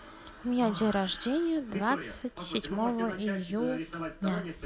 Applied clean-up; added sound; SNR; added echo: none; none; none; none.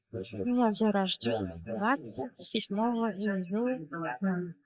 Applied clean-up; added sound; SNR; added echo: neural mask model Resemble Enhance denoiser.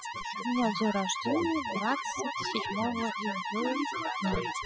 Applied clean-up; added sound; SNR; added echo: classical method spectral subtraction.